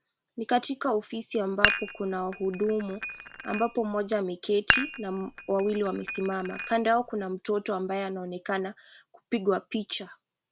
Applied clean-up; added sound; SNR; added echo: none; Dishes, pots, and pans; 3 dB; none.